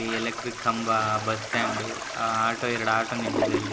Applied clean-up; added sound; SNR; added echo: none; Toilet flush; 4 dB; none.